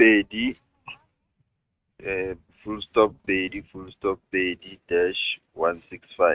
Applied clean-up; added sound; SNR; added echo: neural mask model RNNoise.